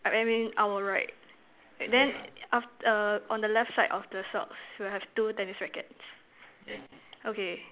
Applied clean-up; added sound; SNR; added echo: none; none; none; none.